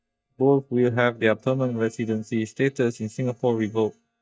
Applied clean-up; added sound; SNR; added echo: neural mask model DeepFilterNet 3.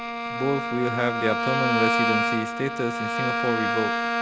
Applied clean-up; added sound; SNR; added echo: none; Bowed string instrument; -2 dB; none.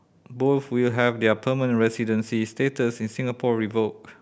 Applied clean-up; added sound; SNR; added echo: none; none; none; none.